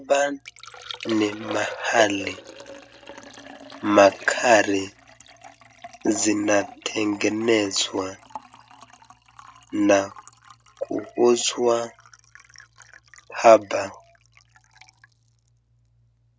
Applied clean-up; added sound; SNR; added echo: none; Liquid; 18 dB; none.